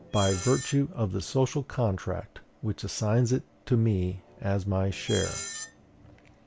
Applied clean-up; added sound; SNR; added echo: none; Screech; 14 dB; none.